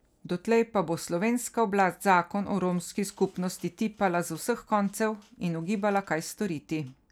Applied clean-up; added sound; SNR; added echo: none; none; none; none.